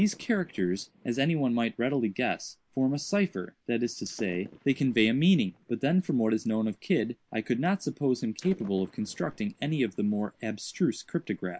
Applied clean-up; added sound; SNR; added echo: neural mask model Resemble Enhance denoiser.